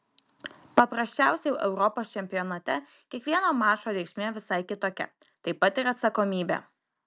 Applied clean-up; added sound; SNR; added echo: none; none; none; none.